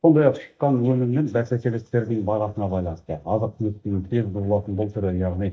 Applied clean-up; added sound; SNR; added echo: neural mask model DeepFilterNet 3.